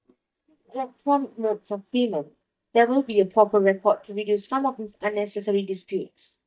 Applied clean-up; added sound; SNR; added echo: neural mask model DeepFilterNet 3.